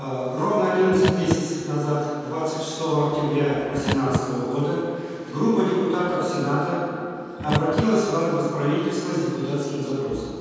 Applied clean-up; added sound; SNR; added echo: none; Car; 9 dB; reverberation time 2.1 s.